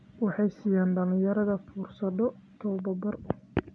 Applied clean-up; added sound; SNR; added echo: none; none; none; none.